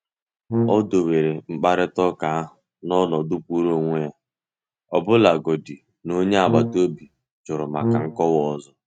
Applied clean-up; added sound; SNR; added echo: neural mask model RNNoise.